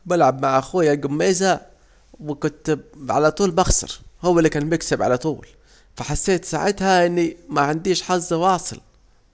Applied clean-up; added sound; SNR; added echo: none; none; none; none.